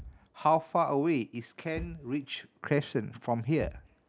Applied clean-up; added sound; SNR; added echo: none; Thump, thud; 18 dB; none.